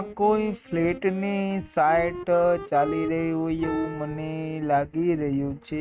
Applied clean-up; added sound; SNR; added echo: neural mask model RNNoise.